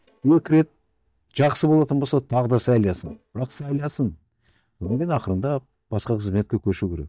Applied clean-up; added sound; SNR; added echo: neural mask model DeepFilterNet 3.